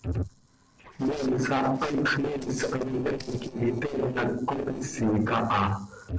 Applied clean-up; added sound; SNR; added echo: neural separator model SepFormer DNS4.